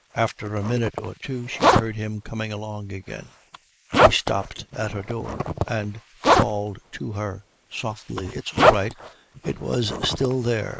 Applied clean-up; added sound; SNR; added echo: neural mask model Resemble Enhance denoiser.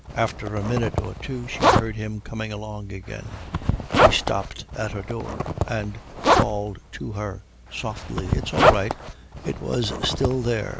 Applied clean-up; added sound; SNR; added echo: none; Zipper (clothing); -3 dB; none.